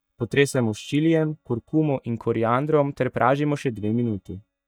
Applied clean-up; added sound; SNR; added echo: neural mask model DeepFilterNet 3.